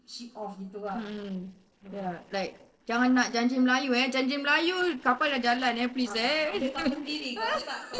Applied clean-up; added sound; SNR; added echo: neural separator model SepFormer DNS4.